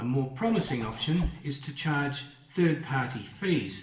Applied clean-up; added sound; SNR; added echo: none; Zipper (clothing); 9 dB; reverberation time 0.8 s.